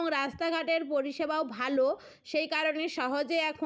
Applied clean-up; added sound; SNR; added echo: none; none; none; none.